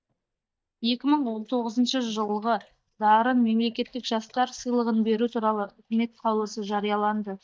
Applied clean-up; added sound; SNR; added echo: neural mask model DeepFilterNet 3.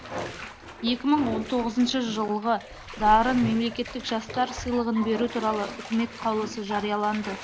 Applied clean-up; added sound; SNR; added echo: none; Bathtub (filling or washing); 11 dB; none.